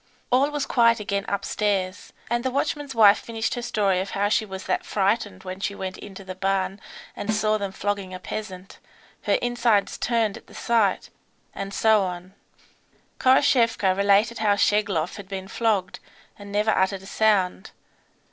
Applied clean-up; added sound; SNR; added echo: neural separator model SepFormer DNS4.